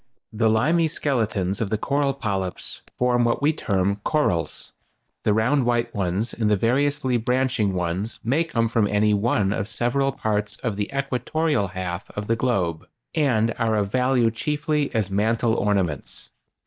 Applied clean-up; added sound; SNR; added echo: neural mask model DeepFilterNet 3.